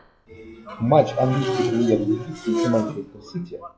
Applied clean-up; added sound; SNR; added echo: classical method log-MMSE.